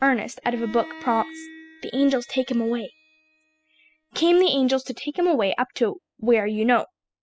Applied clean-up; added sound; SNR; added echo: classical method spectral subtraction.